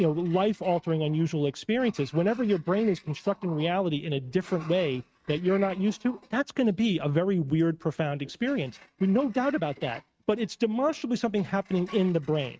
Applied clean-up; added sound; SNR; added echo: neural mask model RNNoise.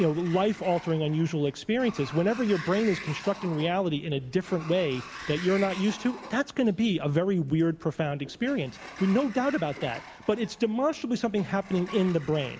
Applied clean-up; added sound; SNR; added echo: none; Sliding door; 17 dB; none.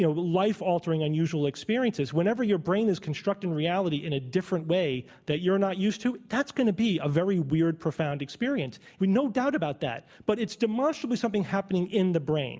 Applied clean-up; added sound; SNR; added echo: none; none; none; none.